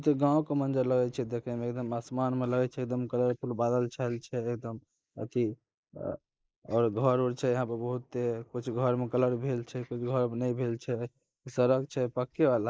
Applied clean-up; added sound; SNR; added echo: neural mask model Resemble Enhance denoiser.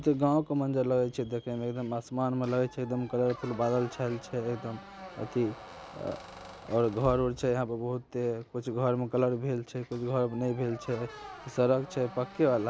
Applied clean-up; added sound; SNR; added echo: none; Squeak; 18 dB; none.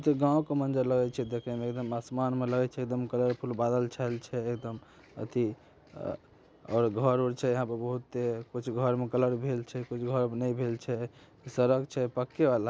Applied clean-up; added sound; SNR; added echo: none; none; none; none.